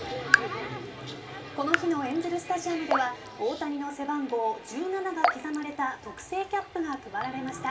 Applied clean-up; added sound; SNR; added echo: none; Raindrop / Drip; 3 dB; reverberation time 2.4 s.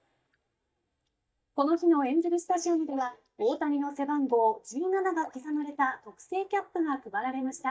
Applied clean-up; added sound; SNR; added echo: neural mask model DeepFilterNet 3.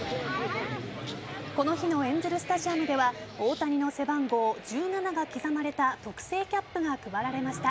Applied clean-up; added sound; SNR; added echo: none; none; none; none.